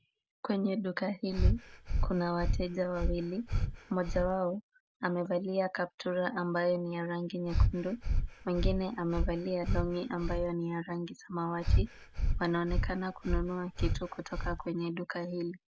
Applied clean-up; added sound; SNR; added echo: none; Breathing; -2 dB; none.